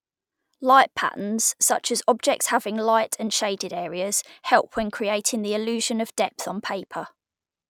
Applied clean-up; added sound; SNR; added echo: none; none; none; none.